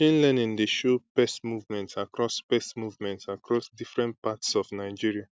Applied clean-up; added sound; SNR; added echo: none; none; none; none.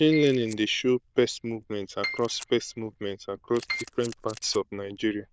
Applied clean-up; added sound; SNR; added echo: neural diffusion model UNIVERSE++.